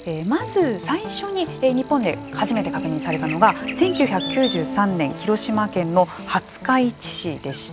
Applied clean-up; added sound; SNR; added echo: none; Buzz; 10 dB; none.